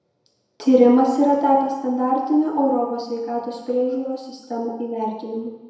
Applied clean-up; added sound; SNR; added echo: none; none; none; reverberation time 1.0 s.